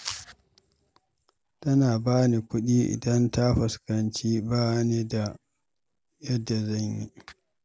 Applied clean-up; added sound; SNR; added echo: none; none; none; none.